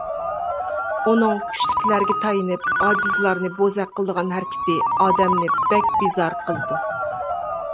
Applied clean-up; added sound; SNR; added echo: none; Ringtone; -1 dB; none.